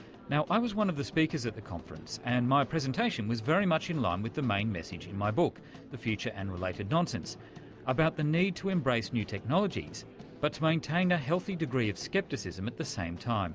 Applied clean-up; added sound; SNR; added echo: none; none; none; none.